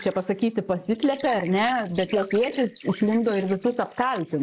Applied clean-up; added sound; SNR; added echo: neural mask model Resemble Enhance denoiser.